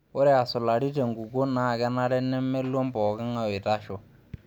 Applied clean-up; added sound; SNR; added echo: none; none; none; none.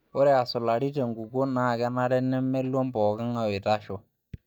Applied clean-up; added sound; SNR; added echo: neural mask model DeepFilterNet 3.